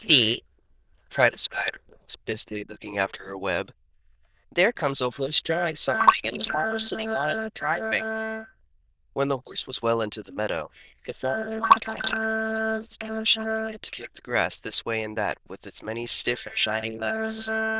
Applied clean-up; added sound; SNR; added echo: neural diffusion model UNIVERSE++.